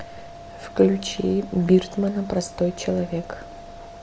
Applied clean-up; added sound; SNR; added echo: none; none; none; none.